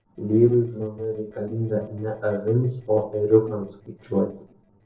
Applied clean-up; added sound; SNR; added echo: neural separator model SepFormer DNS4.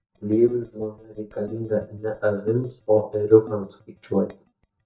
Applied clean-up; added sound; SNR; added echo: neural mask model DeepFilterNet 3.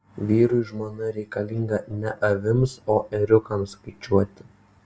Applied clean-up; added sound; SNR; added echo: none; none; none; none.